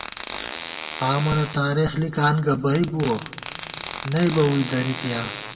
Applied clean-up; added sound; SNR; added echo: none; Fart; 11 dB; reverberation time 1.1 s.